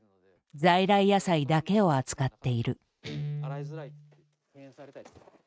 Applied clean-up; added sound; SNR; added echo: neural mask model RNNoise.